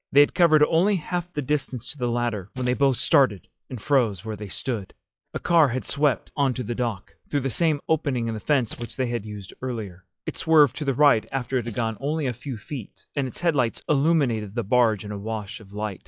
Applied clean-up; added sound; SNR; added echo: classical method log-MMSE.